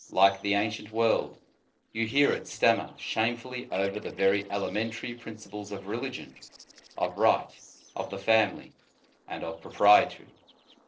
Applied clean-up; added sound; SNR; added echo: neural separator model SepFormer DNS4.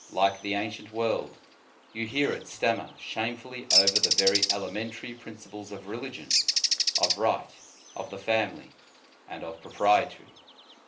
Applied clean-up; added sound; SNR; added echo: none; Bird; 1 dB; reverberation time 0.3 s.